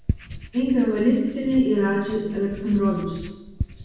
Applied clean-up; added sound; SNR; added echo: none; Writing; 11 dB; reverberation time 1.1 s.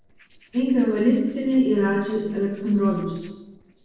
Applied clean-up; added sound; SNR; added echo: neural separator model SepFormer DNS4.